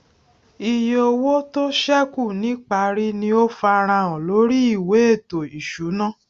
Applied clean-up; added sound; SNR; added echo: none; none; none; none.